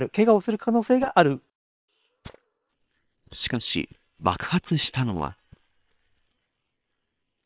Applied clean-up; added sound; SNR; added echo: neural separator model SepFormer WHAM!.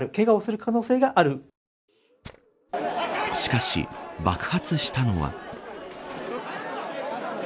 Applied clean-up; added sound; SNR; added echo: none; Harp + Tools; 20 dB; none.